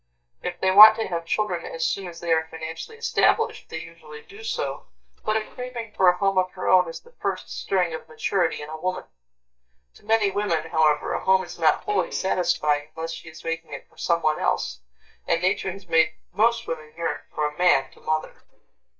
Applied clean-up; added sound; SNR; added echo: neural mask model DeepFilterNet 3.